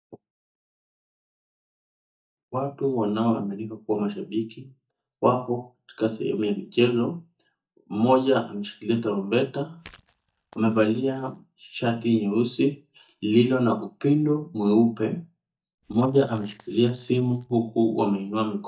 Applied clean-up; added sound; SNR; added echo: neural mask model DeepFilterNet 3.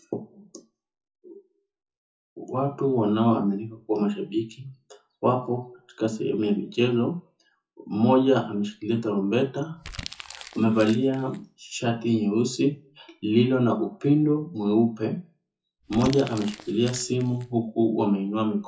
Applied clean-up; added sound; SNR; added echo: classical method WPE with log-MMSE.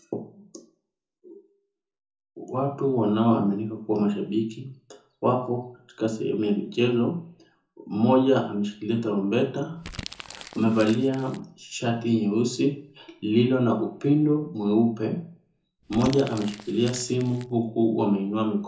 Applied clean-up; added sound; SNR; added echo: none; Crumpling, crinkling; 16 dB; reverberation time 0.6 s.